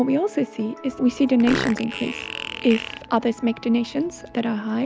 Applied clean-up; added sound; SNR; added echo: none; Fart; 11 dB; none.